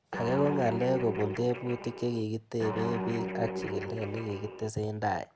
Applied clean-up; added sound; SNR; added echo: none; Guitar; 5 dB; none.